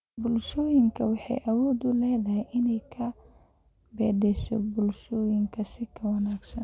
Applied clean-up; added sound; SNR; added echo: none; none; none; none.